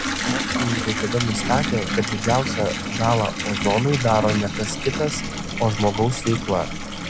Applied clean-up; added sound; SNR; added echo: none; Bathtub (filling or washing) / Water tap, faucet; 3 dB; none.